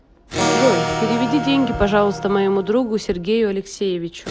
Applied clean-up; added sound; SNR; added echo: none; Electric guitar / Acoustic guitar; 5 dB; none.